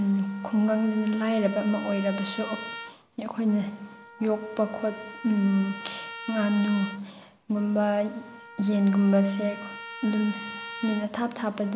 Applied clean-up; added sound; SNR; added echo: none; Trumpet; 14 dB; none.